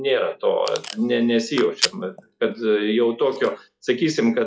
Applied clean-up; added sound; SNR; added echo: classical method log-MMSE.